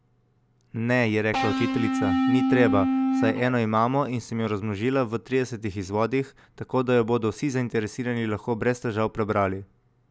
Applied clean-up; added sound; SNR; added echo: none; Electric guitar / Bass guitar; -2 dB; none.